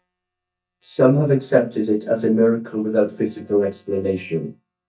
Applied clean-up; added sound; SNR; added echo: neural mask model DeepFilterNet 3.